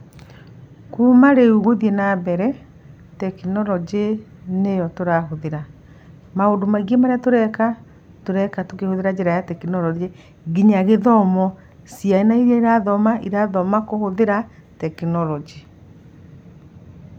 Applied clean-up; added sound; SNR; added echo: none; none; none; none.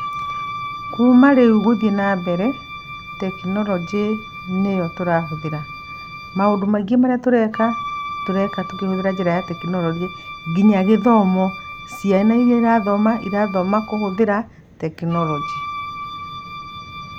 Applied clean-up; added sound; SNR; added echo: none; Wind instrument, woodwind instrument; 13 dB; none.